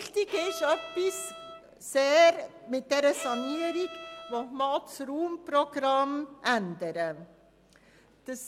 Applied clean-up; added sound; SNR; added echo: none; Bowed string instrument; 12 dB; none.